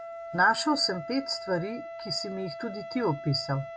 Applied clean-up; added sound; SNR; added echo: none; Wind instrument, woodwind instrument; 10 dB; none.